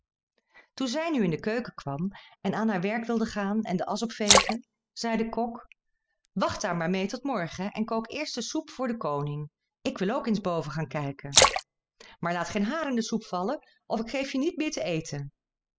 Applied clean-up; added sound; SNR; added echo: classical method spectral subtraction.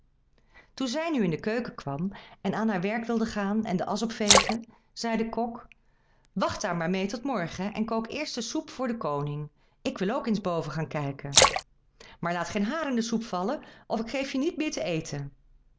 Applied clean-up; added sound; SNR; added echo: none; Splash, splatter; -2 dB; none.